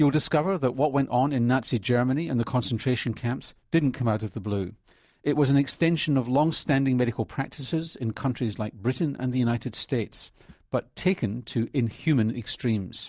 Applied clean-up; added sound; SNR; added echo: none; none; none; none.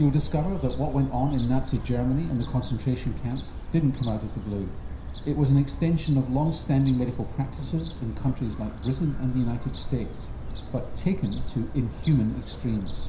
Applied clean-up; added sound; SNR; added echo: none; Gull, seagull / Fowl; 6 dB; reverberation time 0.5 s.